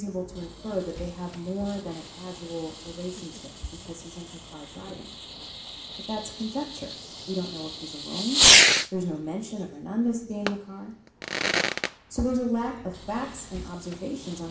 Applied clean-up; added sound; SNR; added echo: none; Fireworks; -4 dB; reverberation time 0.8 s.